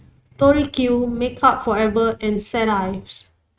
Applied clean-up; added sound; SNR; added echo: neural mask model RNNoise.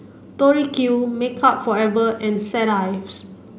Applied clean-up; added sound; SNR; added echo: none; none; none; none.